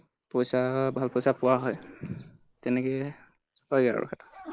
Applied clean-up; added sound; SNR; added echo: neural mask model Resemble Enhance denoiser.